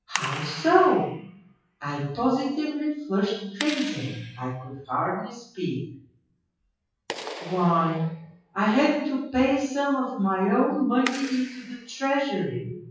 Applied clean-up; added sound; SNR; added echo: classical method WPE with log-MMSE.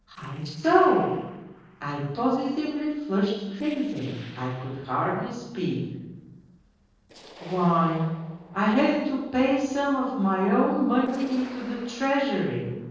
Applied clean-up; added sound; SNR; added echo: neural separator model SepFormer DNS4.